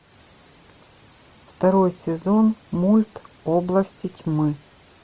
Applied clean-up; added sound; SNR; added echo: none; none; none; none.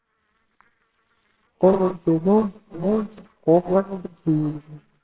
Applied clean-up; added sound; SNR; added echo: neural separator model SepFormer WHAMR!.